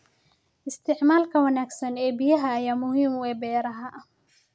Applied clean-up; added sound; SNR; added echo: none; none; none; none.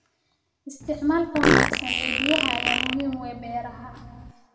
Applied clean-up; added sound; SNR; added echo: none; Fart; -3 dB; reverberation time 1.6 s.